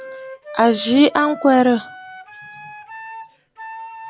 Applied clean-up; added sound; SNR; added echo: none; Wind instrument, woodwind instrument; 15 dB; none.